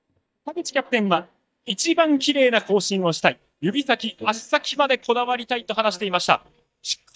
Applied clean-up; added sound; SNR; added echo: neural mask model DeepFilterNet 3.